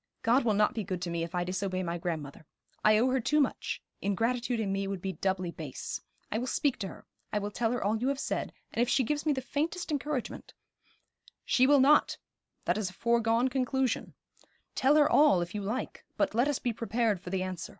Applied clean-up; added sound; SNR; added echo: none; none; none; none.